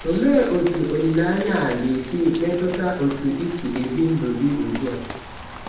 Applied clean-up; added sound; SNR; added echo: none; Rain; 14 dB; reverberation time 0.8 s.